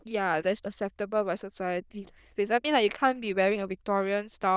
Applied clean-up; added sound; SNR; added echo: neural diffusion model UNIVERSE++.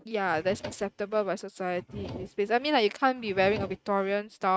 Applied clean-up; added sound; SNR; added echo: neural mask model RNNoise.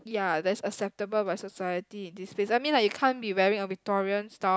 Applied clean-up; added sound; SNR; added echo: none; none; none; none.